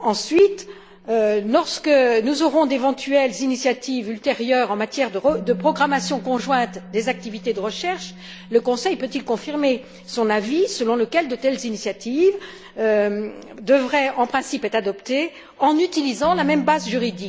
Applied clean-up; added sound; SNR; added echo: none; Musical instrument; 19 dB; none.